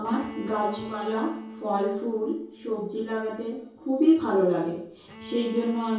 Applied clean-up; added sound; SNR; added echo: none; Bowed string instrument; 14 dB; reverberation time 0.6 s.